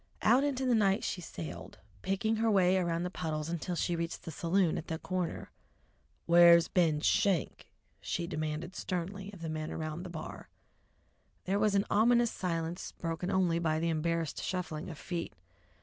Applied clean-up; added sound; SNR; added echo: none; none; none; none.